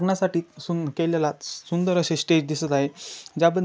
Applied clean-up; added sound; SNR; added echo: none; none; none; none.